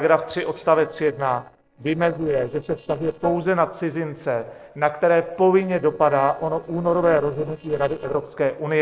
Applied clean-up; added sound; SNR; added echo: neural separator model SepFormer DNS4.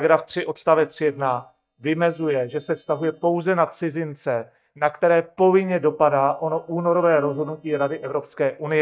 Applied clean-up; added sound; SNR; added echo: neural mask model DeepFilterNet 3.